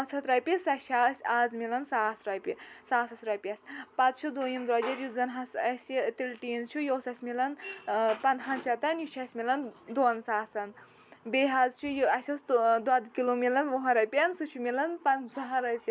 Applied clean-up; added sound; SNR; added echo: none; none; none; none.